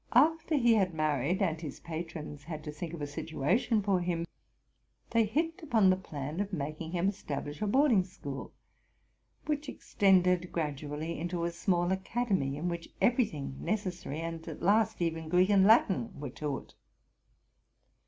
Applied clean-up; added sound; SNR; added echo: none; none; none; none.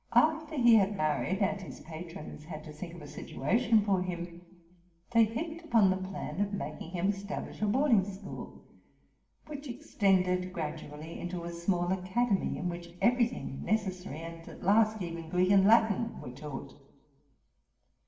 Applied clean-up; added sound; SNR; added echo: none; none; none; reverberation time 0.9 s.